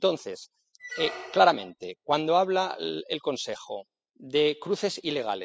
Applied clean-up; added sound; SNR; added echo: classical method spectral subtraction.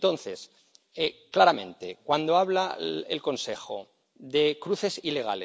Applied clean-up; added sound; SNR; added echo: none; none; none; none.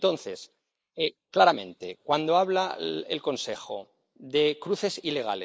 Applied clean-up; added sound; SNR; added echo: neural mask model Resemble Enhance denoiser.